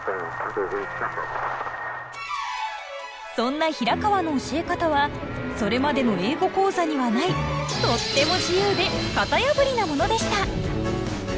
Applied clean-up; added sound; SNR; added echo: none; Livestock, farm animals, working animals; 17 dB; none.